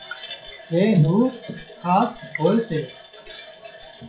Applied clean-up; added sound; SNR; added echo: classical method WPE with log-MMSE.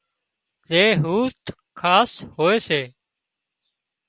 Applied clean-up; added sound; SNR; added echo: none; none; none; none.